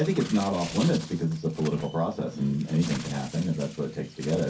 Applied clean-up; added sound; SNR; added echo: none; Bird; 16 dB; reverberation time 0.3 s.